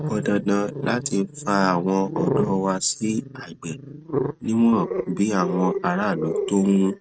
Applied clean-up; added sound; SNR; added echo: neural mask model RNNoise.